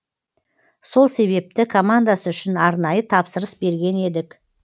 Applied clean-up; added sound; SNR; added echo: none; none; none; none.